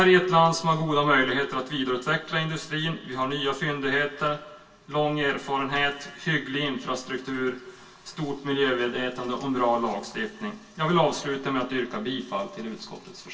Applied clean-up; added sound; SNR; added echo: none; none; none; reverberation time 0.2 s.